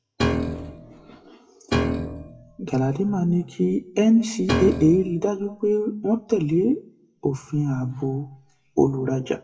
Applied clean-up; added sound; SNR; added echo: classical method WPE with log-MMSE.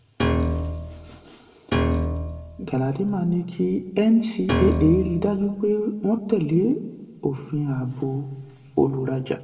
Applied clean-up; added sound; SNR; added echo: none; Piano; 2 dB; reverberation time 1.1 s.